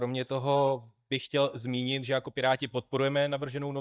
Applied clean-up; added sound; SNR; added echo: neural mask model DeepFilterNet 3.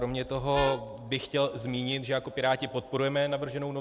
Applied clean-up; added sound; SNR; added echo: none; Harmonica; 9 dB; none.